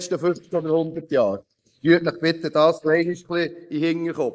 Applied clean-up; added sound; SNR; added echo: neural mask model Resemble Enhance denoiser.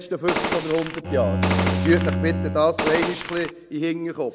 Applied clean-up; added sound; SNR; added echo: none; Gunshot, gunfire + Bowed string instrument; 0 dB; none.